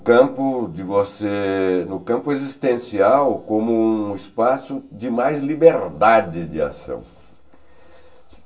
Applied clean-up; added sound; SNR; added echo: none; none; none; reverberation time 0.2 s.